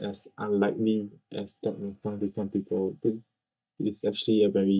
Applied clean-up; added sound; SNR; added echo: neural mask model DeepFilterNet 3.